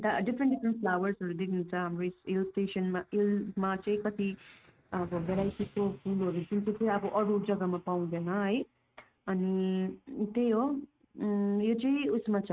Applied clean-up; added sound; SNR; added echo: neural mask model RNNoise.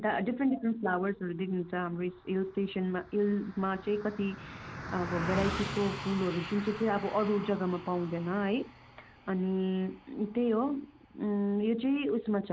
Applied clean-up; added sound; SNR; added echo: none; Car passing by; 13 dB; none.